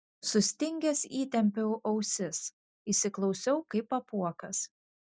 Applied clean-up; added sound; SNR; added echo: none; none; none; none.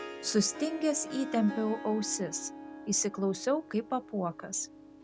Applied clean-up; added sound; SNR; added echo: none; Harp; 11 dB; none.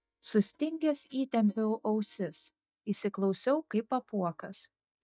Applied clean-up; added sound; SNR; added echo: neural mask model DeepFilterNet 3.